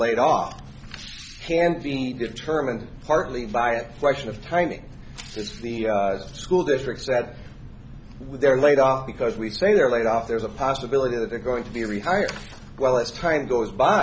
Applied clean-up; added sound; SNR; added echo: none; none; none; none.